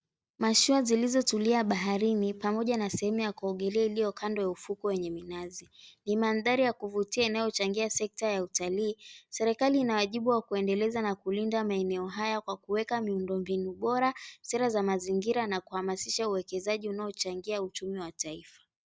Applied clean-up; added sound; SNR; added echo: none; none; none; none.